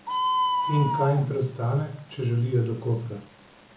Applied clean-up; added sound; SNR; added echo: none; Bird; 4 dB; reverberation time 0.7 s.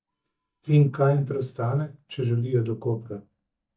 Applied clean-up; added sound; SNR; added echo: neural mask model DeepFilterNet 3.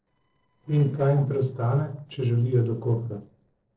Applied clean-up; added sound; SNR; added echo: neural separator model SepFormer DNS4.